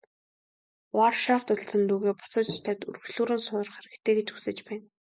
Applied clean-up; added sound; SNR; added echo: neural mask model Resemble Enhance denoiser.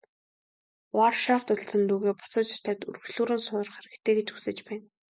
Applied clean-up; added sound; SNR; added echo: none; none; none; none.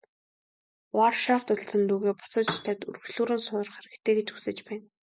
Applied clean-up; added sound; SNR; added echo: none; Piano; 4 dB; none.